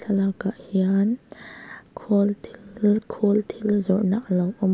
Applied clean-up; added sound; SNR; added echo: none; none; none; none.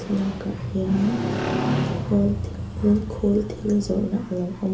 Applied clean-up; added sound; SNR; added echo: none; Motorcycle; 4 dB; reverberation time 0.3 s.